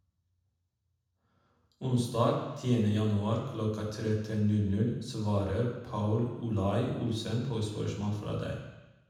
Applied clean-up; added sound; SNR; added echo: none; none; none; reverberation time 1.0 s.